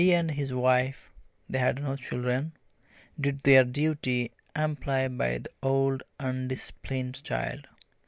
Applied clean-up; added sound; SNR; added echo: none; none; none; none.